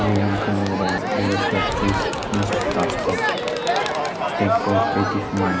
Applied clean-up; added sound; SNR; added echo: none; Crowd; -2 dB; none.